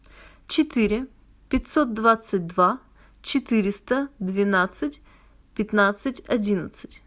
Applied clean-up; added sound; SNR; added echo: none; none; none; none.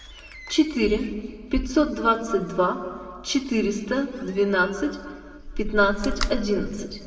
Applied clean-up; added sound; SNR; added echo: none; Slam; 11 dB; reverberation time 1.6 s.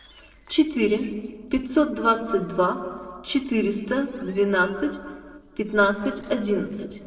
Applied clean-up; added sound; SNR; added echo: neural separator model SepFormer DNS4.